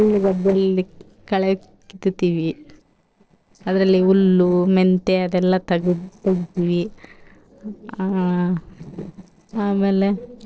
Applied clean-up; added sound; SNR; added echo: neural separator model SepFormer DNS4.